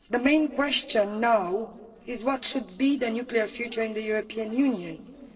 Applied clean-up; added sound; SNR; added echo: neural separator model SepFormer DNS4.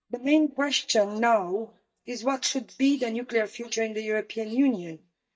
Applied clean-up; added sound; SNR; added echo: neural mask model DeepFilterNet 3.